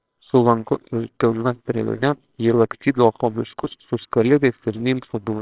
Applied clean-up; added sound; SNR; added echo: neural separator model SepFormer WHAMR!.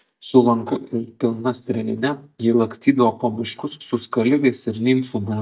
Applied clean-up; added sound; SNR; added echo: neural mask model DeepFilterNet 3.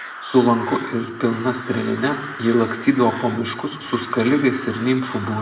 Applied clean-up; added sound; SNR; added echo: none; Crow; 13 dB; reverberation time 0.7 s.